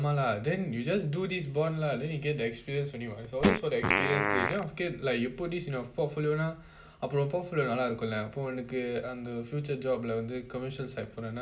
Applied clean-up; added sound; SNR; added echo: none; Fart; -1 dB; reverberation time 0.5 s.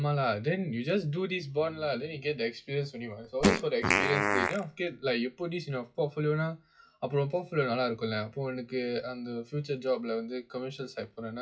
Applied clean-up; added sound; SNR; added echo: classical method WPE with log-MMSE.